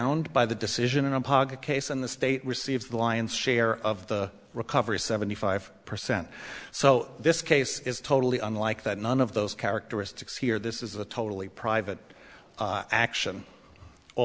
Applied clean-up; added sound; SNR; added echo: none; none; none; none.